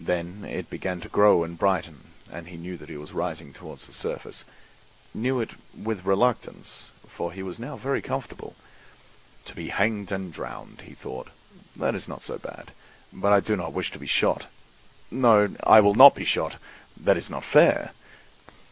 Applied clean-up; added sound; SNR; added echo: none; none; none; none.